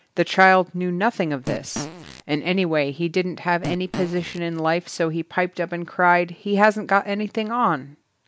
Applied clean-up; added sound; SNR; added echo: none; Fart; 12 dB; none.